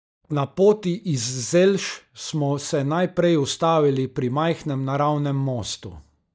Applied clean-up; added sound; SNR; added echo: neural mask model DeepFilterNet 3.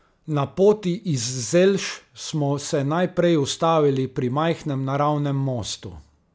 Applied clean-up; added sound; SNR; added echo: none; none; none; none.